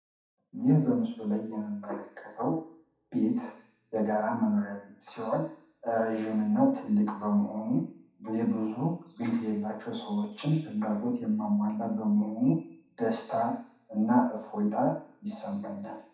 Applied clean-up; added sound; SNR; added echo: none; none; none; reverberation time 0.7 s.